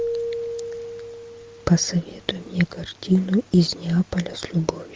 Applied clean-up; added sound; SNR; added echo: none; Keyboard (musical); 11 dB; none.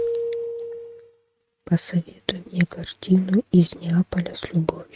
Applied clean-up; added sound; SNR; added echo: neural mask model RNNoise.